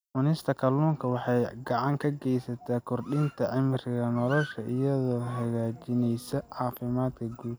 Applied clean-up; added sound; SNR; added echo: none; none; none; none.